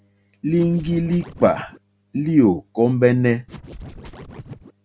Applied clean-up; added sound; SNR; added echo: none; Scratching (performance technique); 17 dB; none.